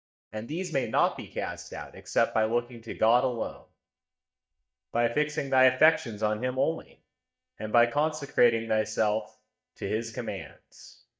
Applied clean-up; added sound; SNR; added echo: neural mask model DeepFilterNet 3.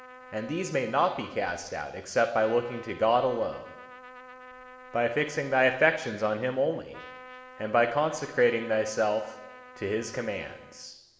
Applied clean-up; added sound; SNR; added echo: none; Trumpet; 20 dB; reverberation time 1.0 s.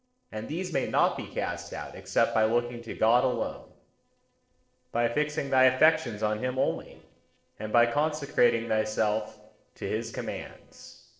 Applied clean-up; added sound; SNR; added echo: neural separator model SepFormer DNS4.